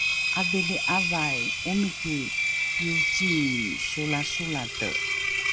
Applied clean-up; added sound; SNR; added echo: none; Engine; -4 dB; none.